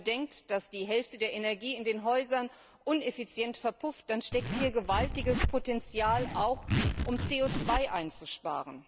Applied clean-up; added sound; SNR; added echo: none; Zipper (clothing); 1 dB; none.